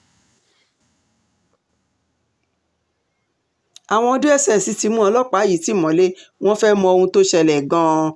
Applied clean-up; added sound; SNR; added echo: none; none; none; none.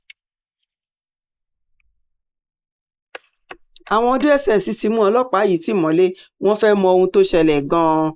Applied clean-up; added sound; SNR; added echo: neural mask model Resemble Enhance denoiser.